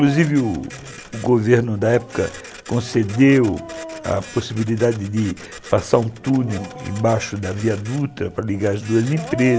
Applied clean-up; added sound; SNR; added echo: none; Dog + Printer; 16 dB; none.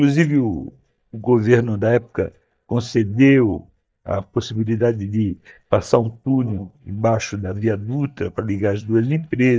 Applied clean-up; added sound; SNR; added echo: neural mask model DeepFilterNet 3.